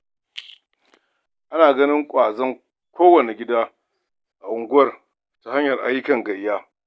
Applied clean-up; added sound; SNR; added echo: none; none; none; none.